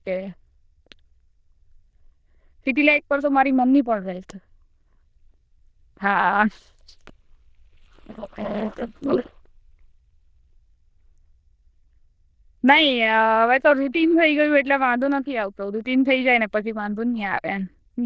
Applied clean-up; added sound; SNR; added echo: neural diffusion model UNIVERSE++.